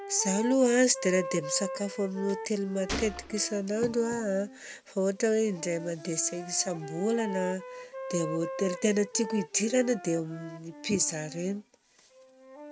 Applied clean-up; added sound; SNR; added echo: none; Gunshot, gunfire + Wind instrument, woodwind instrument; 11 dB; none.